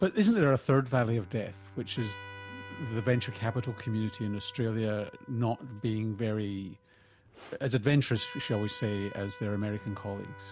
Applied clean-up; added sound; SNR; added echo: none; Trumpet + Bowed string instrument; 18 dB; none.